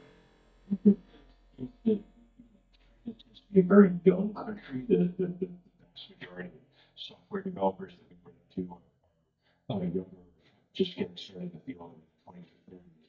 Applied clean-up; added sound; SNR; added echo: neural mask model DeepFilterNet 3.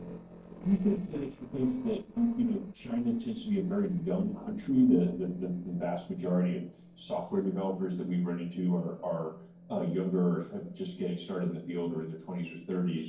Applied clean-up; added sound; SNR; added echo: neural separator model SepFormer DNS4.